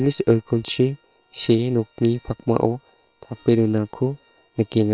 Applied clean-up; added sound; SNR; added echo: neural separator model SepFormer WHAM!.